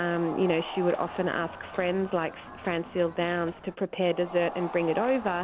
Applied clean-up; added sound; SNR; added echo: none; Crowd; 13 dB; none.